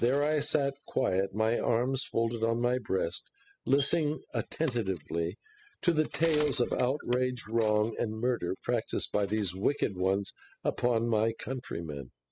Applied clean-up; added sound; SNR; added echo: classical method spectral subtraction.